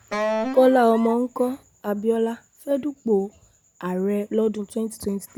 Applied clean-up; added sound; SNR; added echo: none; Wind instrument, woodwind instrument; 5 dB; none.